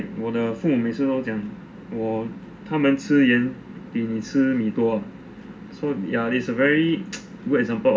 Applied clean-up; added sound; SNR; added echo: none; none; none; none.